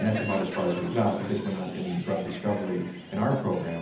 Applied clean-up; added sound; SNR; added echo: none; Crowd; 13 dB; reverberation time 0.8 s.